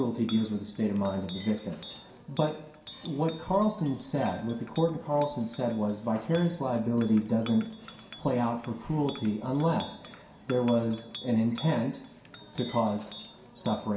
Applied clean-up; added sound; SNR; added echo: none; Chink, clink; 18 dB; reverberation time 0.5 s.